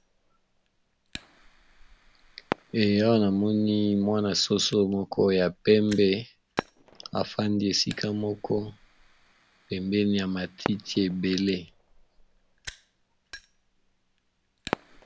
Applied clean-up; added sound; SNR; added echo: none; Fireworks + Fire; 15 dB; none.